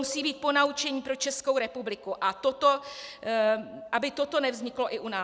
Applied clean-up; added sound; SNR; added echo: none; none; none; none.